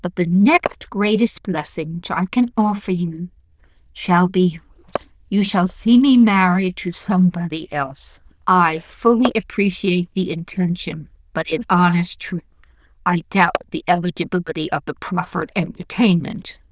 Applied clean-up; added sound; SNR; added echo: neural diffusion model UNIVERSE++.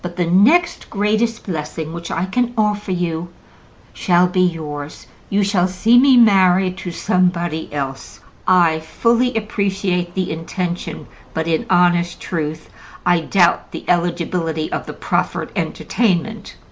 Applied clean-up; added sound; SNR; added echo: none; none; none; none.